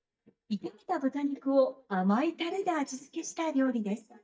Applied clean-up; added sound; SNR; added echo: neural mask model DeepFilterNet 3.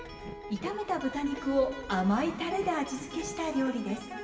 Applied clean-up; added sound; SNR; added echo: none; Train; 16 dB; reverberation time 2.0 s.